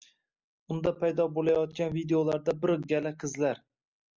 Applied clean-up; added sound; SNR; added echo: none; none; none; none.